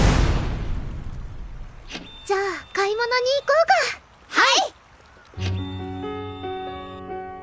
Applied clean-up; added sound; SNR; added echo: none; Printer; 19 dB; none.